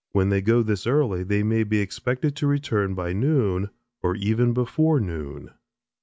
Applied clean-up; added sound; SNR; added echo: none; none; none; none.